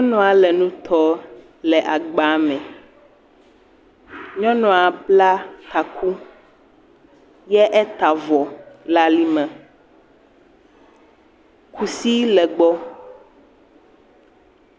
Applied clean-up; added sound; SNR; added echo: none; none; none; none.